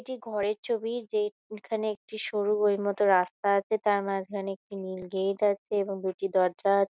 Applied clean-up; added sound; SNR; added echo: none; none; none; none.